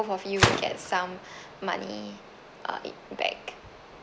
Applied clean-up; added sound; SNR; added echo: none; Gunshot, gunfire; 0 dB; none.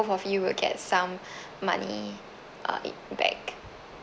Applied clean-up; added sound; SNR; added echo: none; none; none; none.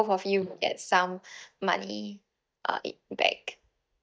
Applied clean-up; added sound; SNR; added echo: neural mask model DeepFilterNet 3.